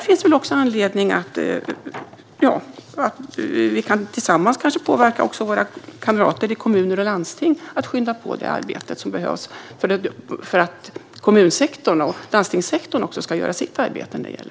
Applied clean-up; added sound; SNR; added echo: none; none; none; none.